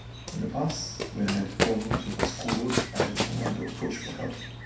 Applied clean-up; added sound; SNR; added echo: none; Run; 0 dB; reverberation time 0.6 s.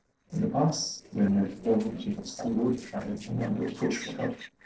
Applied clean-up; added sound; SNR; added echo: neural separator model SepFormer DNS4.